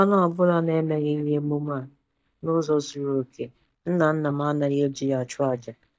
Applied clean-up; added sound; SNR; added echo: neural mask model DeepFilterNet 3.